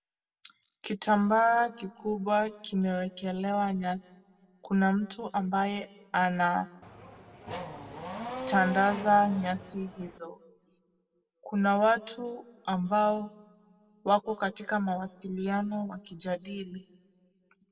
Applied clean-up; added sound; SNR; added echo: none; Race car, auto racing / Accelerating, revving, vroom; 10 dB; reverberation time 1.0 s.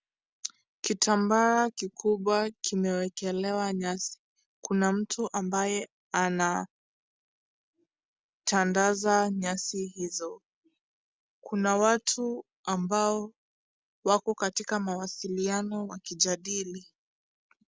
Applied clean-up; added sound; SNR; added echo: none; none; none; none.